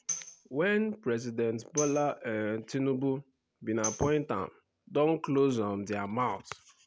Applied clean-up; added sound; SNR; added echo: none; Tambourine; 12 dB; none.